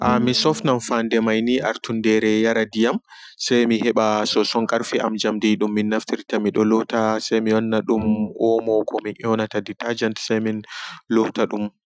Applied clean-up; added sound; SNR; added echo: classical method Wiener filter.